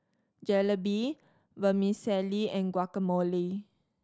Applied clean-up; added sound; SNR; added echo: none; none; none; none.